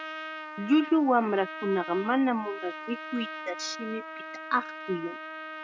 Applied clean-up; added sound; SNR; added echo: none; Trumpet; 10 dB; none.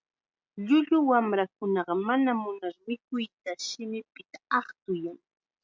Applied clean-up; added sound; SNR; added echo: none; none; none; none.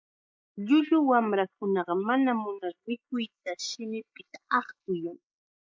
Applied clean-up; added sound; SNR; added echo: neural mask model Resemble Enhance denoiser.